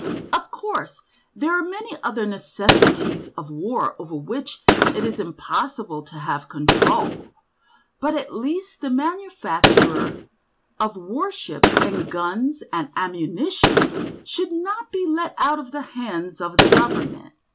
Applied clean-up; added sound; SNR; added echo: none; Gunshot, gunfire; -2 dB; none.